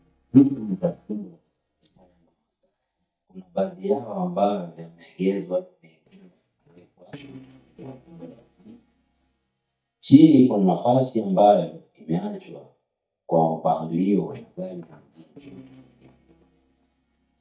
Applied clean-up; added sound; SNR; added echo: neural mask model DeepFilterNet 3.